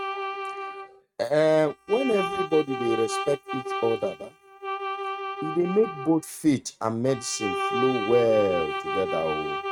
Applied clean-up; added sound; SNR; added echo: neural mask model RNNoise.